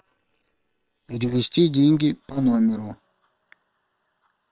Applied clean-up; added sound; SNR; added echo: neural separator model SepFormer WHAM!.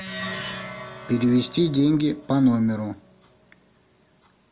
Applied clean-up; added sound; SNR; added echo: none; Plucked string instrument; 14 dB; none.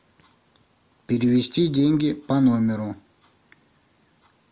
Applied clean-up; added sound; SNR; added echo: none; none; none; none.